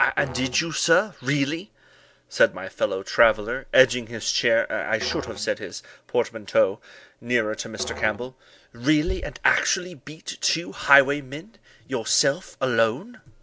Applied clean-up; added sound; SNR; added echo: none; Musical instrument; 19 dB; none.